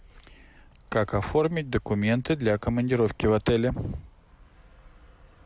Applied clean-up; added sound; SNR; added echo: none; none; none; none.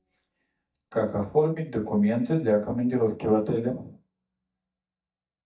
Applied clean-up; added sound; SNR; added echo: neural mask model DeepFilterNet 3.